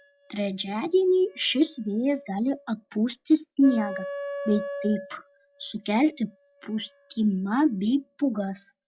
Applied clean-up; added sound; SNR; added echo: classical method log-MMSE.